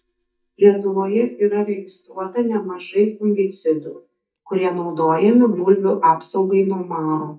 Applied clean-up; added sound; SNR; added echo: neural mask model DeepFilterNet 3.